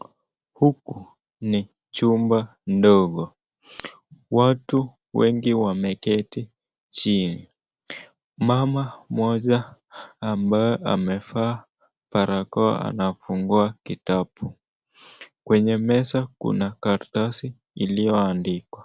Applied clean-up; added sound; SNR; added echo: none; none; none; none.